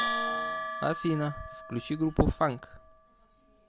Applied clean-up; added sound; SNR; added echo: none; Bell; 5 dB; none.